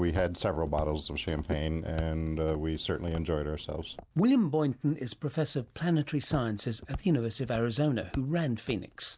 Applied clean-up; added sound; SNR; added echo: none; Walk, footsteps; 17 dB; none.